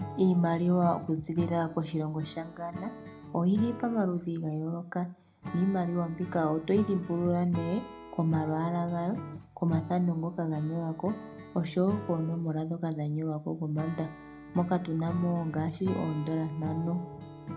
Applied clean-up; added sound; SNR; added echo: none; Acoustic guitar / Strum; 12 dB; reverberation time 0.2 s.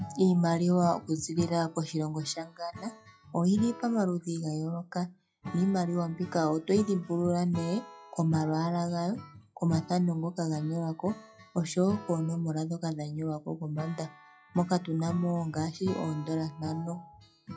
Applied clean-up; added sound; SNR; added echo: classical method WPE with log-MMSE.